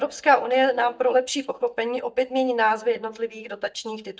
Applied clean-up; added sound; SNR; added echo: neural mask model DeepFilterNet 3.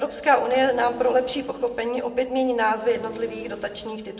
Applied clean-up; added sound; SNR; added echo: none; Train; 18 dB; reverberation time 1.1 s.